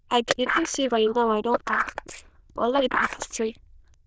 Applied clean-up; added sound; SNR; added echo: neural diffusion model UNIVERSE++.